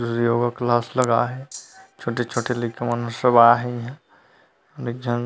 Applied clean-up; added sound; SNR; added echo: none; Rattle (instrument); 19 dB; none.